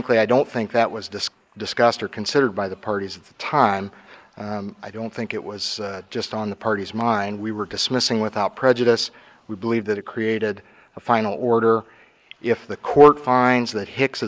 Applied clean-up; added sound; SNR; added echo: neural mask model Resemble Enhance denoiser.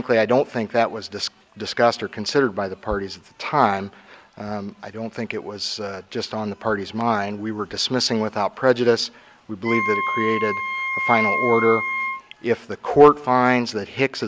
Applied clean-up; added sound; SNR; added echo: none; Wind instrument, woodwind instrument; 3 dB; none.